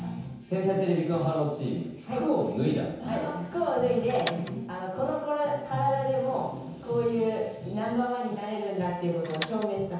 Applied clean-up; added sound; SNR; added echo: none; Tools; 12 dB; reverberation time 0.9 s.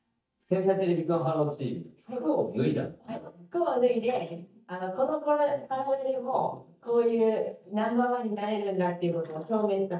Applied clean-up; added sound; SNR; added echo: neural mask model DeepFilterNet 3.